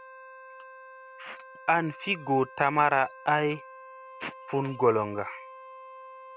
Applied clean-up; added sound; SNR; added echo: none; Wind instrument, woodwind instrument; 17 dB; none.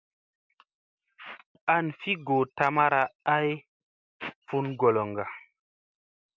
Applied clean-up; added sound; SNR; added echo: none; none; none; none.